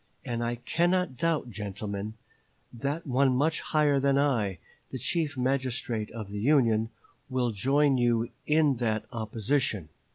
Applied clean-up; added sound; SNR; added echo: none; none; none; none.